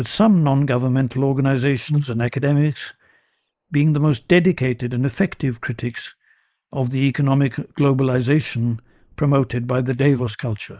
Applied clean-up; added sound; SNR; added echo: neural mask model Resemble Enhance denoiser.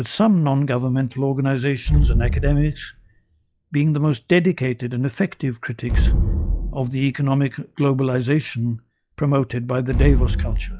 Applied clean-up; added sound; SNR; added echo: classical method log-MMSE.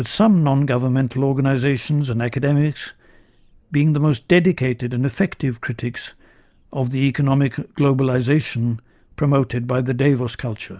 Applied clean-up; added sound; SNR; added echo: none; none; none; none.